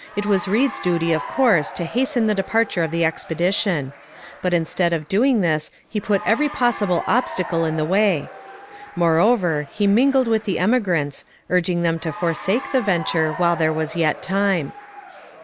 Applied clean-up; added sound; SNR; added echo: none; Applause / Cheering; 14 dB; none.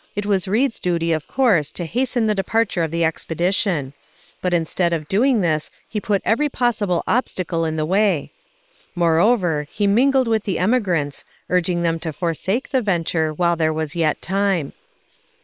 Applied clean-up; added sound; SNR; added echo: neural separator model SepFormer WHAM!.